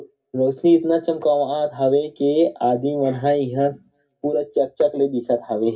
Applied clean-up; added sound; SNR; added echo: none; none; none; reverberation time 0.4 s.